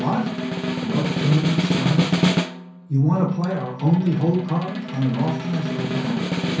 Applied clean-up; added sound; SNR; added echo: none; Snare drum; 2 dB; reverberation time 0.6 s.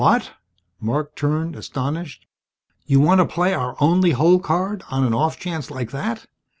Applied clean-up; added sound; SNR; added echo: none; none; none; none.